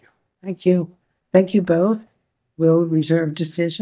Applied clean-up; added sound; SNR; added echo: neural mask model DeepFilterNet 3.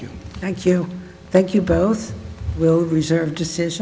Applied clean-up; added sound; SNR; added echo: none; none; none; none.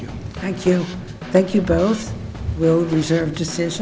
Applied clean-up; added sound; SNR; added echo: none; Snare drum / Drum kit; 13 dB; none.